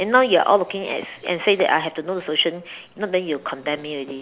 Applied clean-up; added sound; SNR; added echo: none; none; none; none.